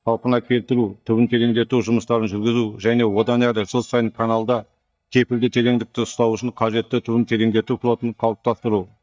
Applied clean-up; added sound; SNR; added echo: neural mask model DeepFilterNet 3.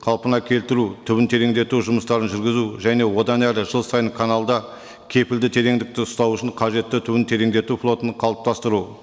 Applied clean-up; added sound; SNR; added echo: none; none; none; none.